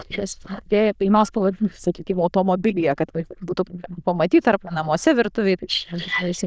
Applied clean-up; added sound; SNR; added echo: neural diffusion model UNIVERSE++.